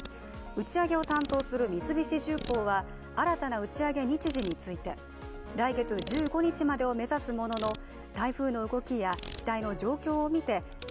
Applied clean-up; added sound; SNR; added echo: none; Ratchet, pawl; 11 dB; none.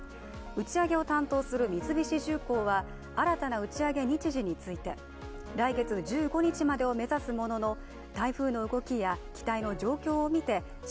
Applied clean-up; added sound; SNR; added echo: none; none; none; none.